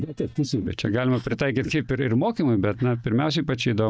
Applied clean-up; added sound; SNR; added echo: neural mask model DeepFilterNet 3.